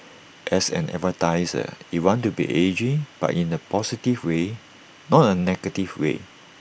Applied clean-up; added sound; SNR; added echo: none; none; none; none.